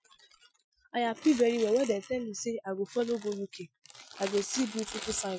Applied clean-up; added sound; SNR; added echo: classical method Wiener filter.